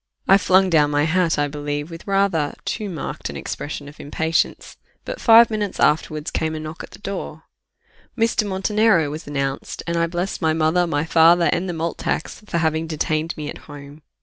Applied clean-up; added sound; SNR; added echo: none; none; none; none.